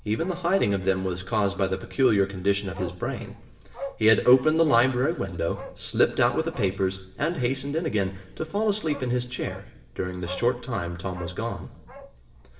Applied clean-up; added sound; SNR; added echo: none; Bark; 19 dB; reverberation time 0.8 s.